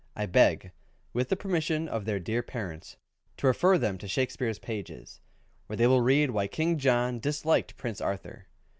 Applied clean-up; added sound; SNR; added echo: none; none; none; none.